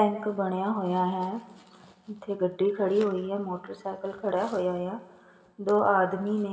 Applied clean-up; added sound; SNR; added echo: none; none; none; reverberation time 2.9 s.